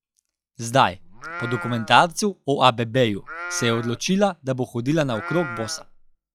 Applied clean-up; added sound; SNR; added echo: classical method log-MMSE.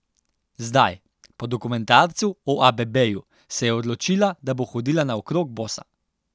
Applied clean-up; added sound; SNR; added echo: none; none; none; none.